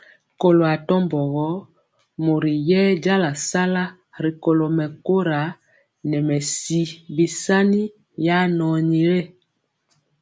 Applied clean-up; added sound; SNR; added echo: none; none; none; none.